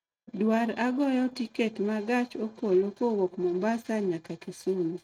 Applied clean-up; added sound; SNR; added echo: neural mask model RNNoise.